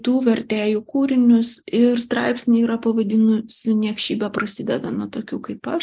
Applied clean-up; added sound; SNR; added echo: none; none; none; none.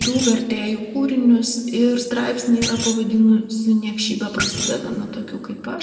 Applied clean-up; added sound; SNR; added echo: none; Thump, thud; 9 dB; reverberation time 2.0 s.